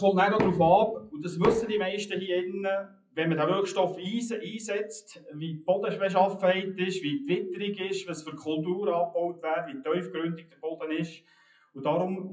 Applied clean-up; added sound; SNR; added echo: classical method WPE with log-MMSE.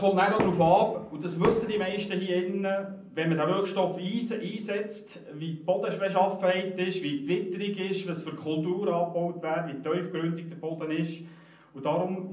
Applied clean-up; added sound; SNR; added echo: none; Knock; 7 dB; reverberation time 0.6 s.